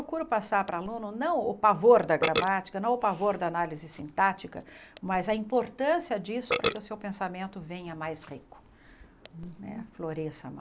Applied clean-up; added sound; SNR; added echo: none; Burping, eructation; 10 dB; none.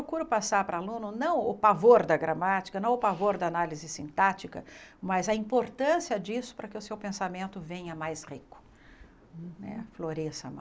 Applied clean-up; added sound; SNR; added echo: none; none; none; none.